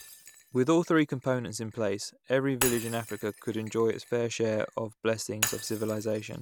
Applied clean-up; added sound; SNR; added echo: none; Shatter; 11 dB; none.